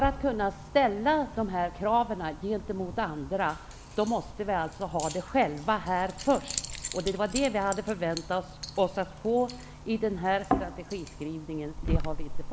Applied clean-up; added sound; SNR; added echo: none; Keys jangling; 8 dB; none.